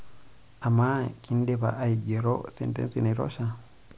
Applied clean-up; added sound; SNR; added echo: none; none; none; none.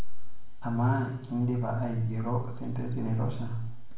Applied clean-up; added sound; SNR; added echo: none; none; none; reverberation time 0.7 s.